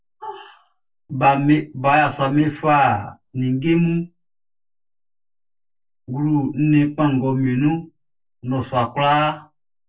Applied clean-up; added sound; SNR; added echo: neural separator model SepFormer DNS4.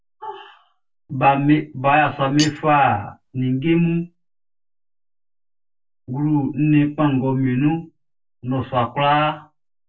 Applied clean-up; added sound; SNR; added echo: none; Cutlery, silverware; 15 dB; reverberation time 0.1 s.